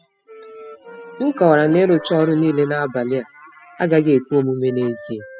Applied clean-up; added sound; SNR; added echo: classical method spectral subtraction.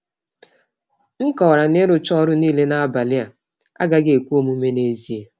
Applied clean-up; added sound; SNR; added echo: none; none; none; none.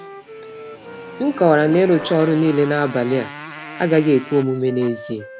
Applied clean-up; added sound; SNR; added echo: none; Wind instrument, woodwind instrument + Motorcycle; 14 dB; none.